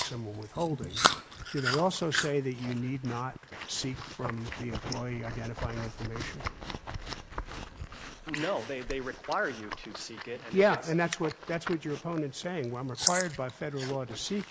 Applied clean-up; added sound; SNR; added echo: neural mask model Resemble Enhance denoiser.